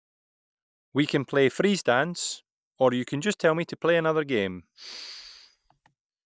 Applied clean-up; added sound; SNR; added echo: neural mask model DeepFilterNet 3.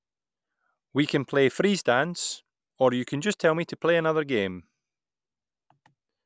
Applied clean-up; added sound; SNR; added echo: none; none; none; none.